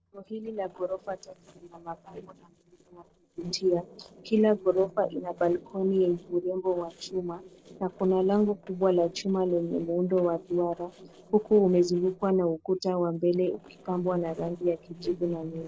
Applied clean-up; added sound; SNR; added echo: neural separator model SepFormer DNS4.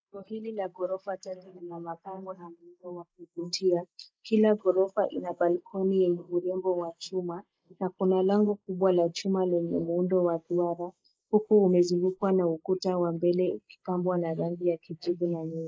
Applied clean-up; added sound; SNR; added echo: neural mask model Resemble Enhance denoiser.